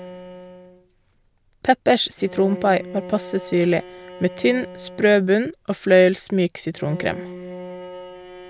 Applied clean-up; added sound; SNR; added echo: none; Bowed string instrument; 16 dB; none.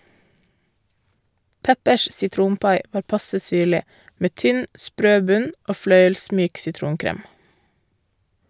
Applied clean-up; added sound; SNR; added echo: none; none; none; none.